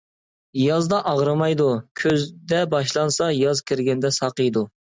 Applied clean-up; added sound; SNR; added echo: none; none; none; none.